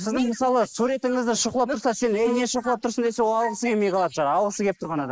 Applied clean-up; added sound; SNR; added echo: neural mask model Resemble Enhance denoiser.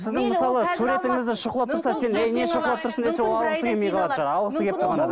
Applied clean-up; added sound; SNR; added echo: none; none; none; none.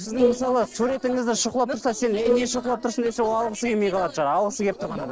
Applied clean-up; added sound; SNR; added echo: neural separator model SepFormer DNS4.